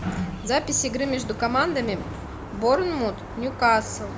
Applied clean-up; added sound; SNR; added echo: none; Sliding door; 8 dB; none.